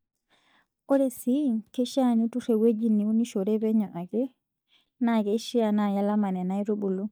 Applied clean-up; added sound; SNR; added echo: neural mask model DeepFilterNet 3.